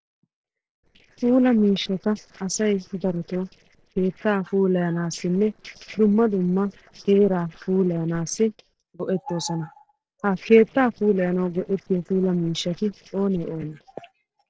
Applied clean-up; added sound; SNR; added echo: neural separator model SepFormer DNS4.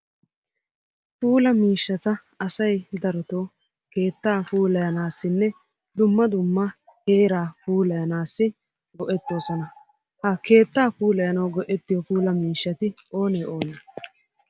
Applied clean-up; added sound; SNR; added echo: none; none; none; none.